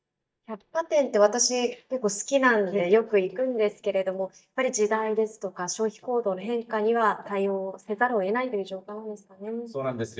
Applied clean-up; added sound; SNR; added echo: neural mask model DeepFilterNet 3.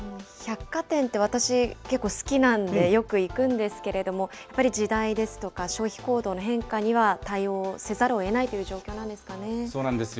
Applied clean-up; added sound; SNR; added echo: none; none; none; none.